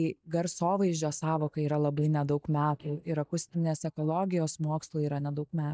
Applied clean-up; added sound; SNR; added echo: neural mask model DeepFilterNet 3.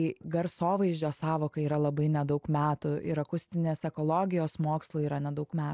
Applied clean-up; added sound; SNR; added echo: none; none; none; none.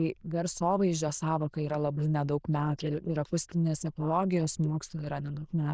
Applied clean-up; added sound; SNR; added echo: neural diffusion model UNIVERSE++.